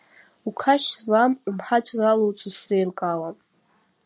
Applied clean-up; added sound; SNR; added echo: none; none; none; none.